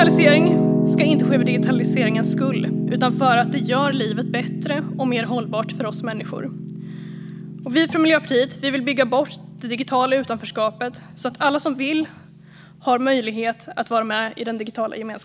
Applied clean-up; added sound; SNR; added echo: none; Piano; 2 dB; none.